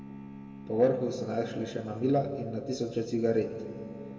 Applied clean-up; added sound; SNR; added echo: none; Bowed string instrument; 15 dB; reverberation time 2.0 s.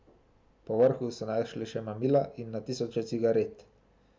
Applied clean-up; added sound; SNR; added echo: none; none; none; none.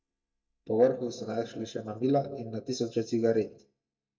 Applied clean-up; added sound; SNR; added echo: neural mask model DeepFilterNet 3.